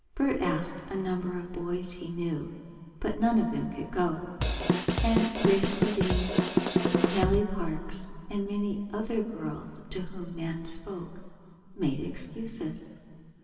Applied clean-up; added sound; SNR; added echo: none; Drum kit; -4 dB; reverberation time 2.5 s.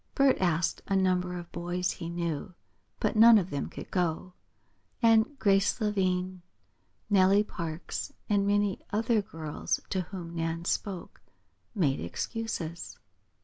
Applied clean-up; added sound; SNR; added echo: none; none; none; none.